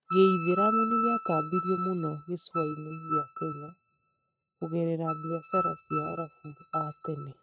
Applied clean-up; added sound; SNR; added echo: neural mask model RNNoise.